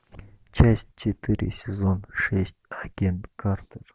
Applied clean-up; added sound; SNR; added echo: none; none; none; none.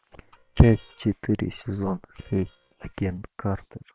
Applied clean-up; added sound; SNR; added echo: neural separator model SepFormer WHAM!.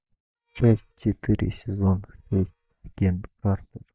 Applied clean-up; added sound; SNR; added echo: neural mask model DeepFilterNet 3.